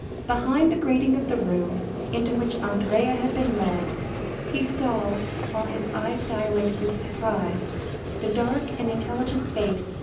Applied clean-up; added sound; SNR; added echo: none; Vehicle; 5 dB; reverberation time 0.6 s.